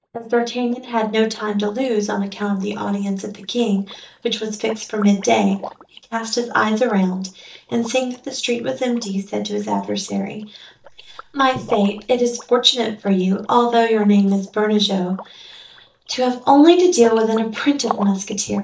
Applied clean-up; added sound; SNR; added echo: neural mask model DeepFilterNet 3.